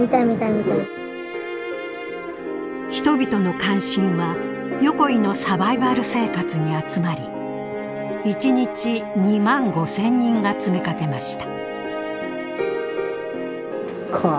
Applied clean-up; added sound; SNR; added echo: none; none; none; none.